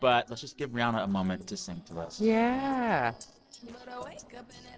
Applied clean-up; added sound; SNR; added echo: neural separator model SepFormer DNS4.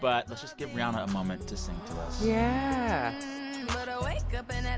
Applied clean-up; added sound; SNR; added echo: none; Crowd; 18 dB; none.